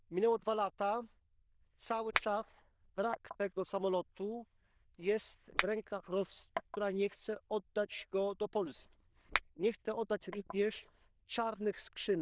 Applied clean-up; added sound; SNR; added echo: neural diffusion model UNIVERSE++.